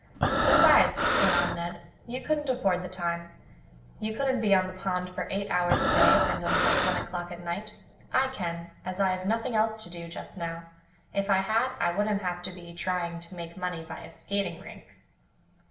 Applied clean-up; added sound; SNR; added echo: none; Breathing; -5 dB; reverberation time 0.6 s.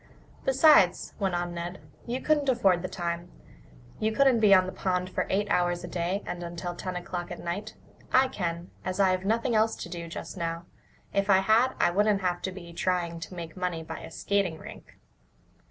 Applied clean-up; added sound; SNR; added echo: none; none; none; none.